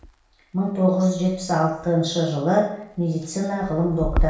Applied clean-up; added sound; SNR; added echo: none; Crackle; 8 dB; reverberation time 0.6 s.